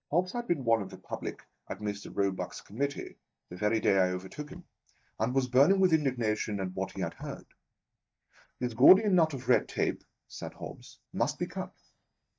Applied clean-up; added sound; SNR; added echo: neural mask model DeepFilterNet 3.